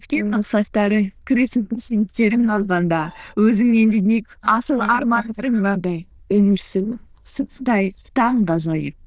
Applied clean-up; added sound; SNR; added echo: neural diffusion model UNIVERSE++.